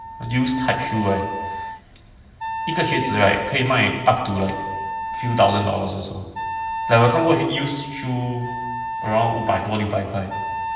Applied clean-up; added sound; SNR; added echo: none; Wind instrument, woodwind instrument; 7 dB; reverberation time 1.2 s.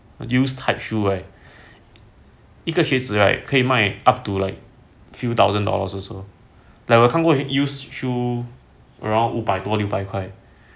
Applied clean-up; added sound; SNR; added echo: none; none; none; none.